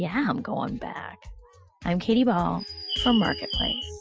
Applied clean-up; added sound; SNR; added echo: classical method Wiener filter.